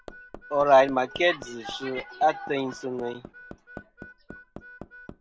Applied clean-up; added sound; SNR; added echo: none; Harmonica + Hammer; 18 dB; none.